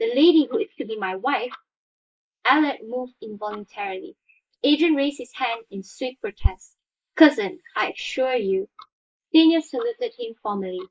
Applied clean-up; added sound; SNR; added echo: neural mask model Resemble Enhance denoiser.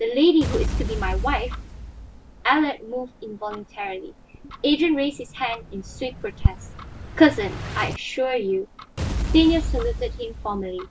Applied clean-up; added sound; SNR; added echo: none; Explosion + Tick-tock; 6 dB; none.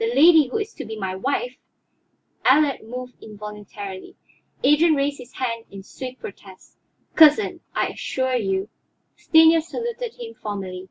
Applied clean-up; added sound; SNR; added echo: none; none; none; none.